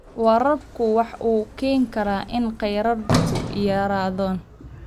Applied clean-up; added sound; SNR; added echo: none; Sliding door; 8 dB; none.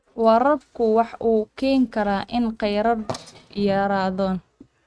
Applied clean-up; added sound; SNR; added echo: neural mask model RNNoise.